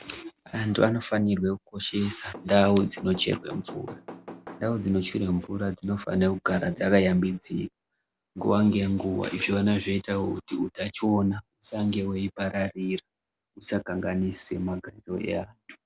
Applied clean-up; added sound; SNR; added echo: none; Knock / Wood; 15 dB; none.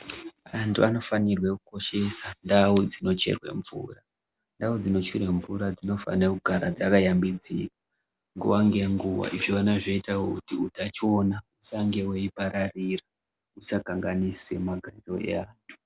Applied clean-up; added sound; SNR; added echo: none; none; none; none.